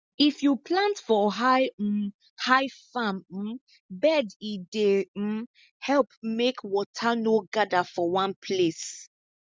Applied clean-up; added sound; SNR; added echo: none; none; none; none.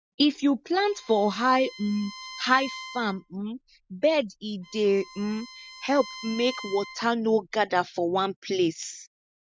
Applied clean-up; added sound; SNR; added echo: none; Bowed string instrument; 17 dB; none.